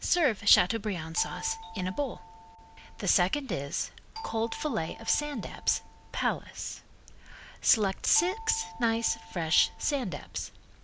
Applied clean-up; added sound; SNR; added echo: none; Doorbell; 15 dB; none.